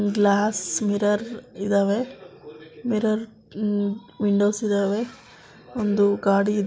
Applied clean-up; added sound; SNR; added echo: none; none; none; none.